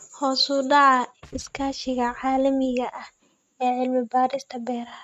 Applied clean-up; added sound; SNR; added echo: neural mask model RNNoise.